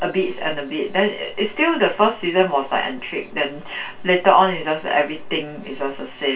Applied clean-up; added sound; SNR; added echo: none; none; none; reverberation time 0.2 s.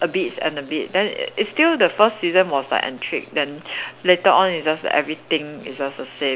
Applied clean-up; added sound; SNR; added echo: none; none; none; none.